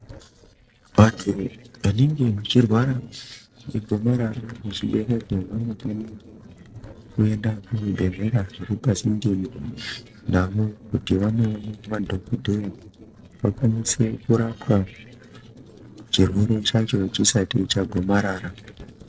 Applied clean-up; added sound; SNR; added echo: neural separator model SepFormer DNS4.